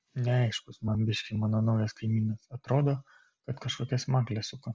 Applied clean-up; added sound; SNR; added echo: none; none; none; none.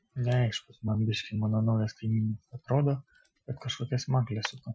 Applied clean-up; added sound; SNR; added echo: classical method Wiener filter.